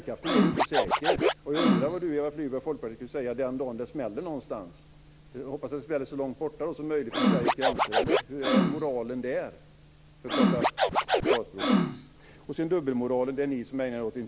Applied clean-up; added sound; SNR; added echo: none; Scratching (performance technique); -5 dB; none.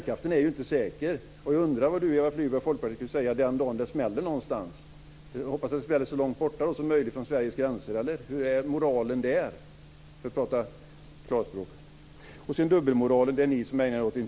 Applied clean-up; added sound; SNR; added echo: none; none; none; none.